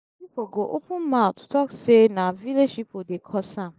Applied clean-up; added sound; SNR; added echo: neural mask model Resemble Enhance denoiser.